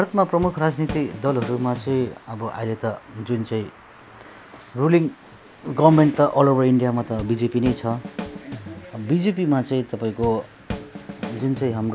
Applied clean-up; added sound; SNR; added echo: none; Drum kit; 12 dB; none.